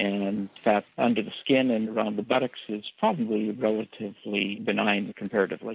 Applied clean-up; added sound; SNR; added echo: none; none; none; none.